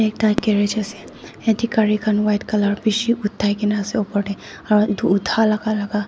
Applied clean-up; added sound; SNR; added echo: none; Fireworks; 15 dB; none.